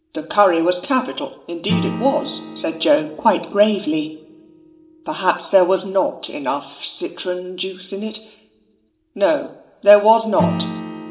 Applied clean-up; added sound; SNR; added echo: none; Acoustic guitar / Strum; 12 dB; reverberation time 1.1 s.